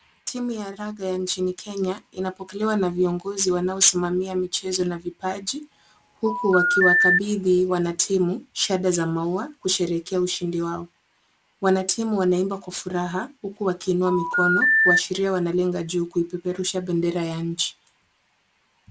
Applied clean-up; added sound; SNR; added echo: none; Telephone; -2 dB; none.